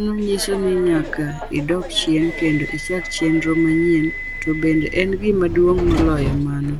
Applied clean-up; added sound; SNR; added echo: none; Subway, metro, underground; 8 dB; none.